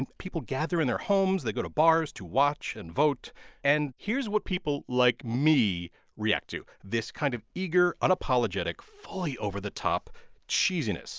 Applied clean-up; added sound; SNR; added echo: none; none; none; none.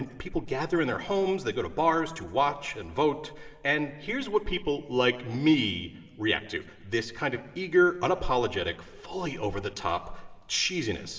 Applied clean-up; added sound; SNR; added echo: none; none; none; reverberation time 2.2 s.